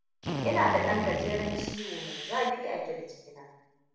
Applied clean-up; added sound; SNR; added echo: none; Drill; 4 dB; reverberation time 0.9 s.